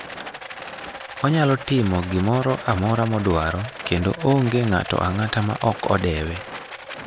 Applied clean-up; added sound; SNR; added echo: none; Rattle; 13 dB; none.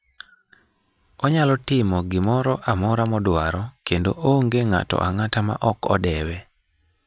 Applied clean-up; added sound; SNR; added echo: none; none; none; none.